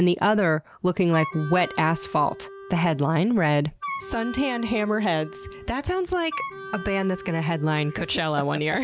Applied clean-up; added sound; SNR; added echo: none; Wind instrument, woodwind instrument; 13 dB; none.